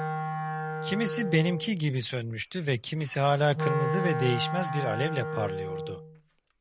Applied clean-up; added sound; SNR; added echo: none; Wind instrument, woodwind instrument; 4 dB; none.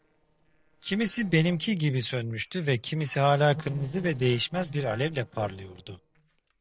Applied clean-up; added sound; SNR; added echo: neural separator model SepFormer DNS4.